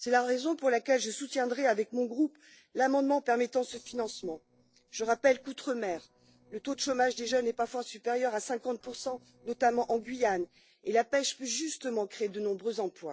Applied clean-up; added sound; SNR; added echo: neural separator model SepFormer DNS4.